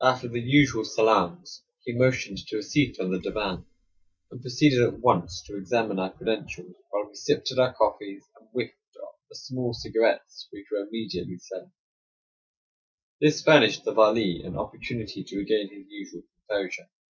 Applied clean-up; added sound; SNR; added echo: neural mask model DeepFilterNet 3.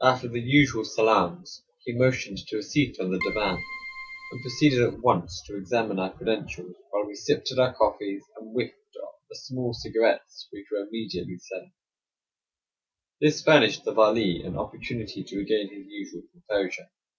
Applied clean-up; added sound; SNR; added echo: none; Keyboard (musical); 11 dB; none.